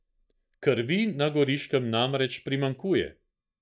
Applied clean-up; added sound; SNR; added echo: neural mask model DeepFilterNet 3.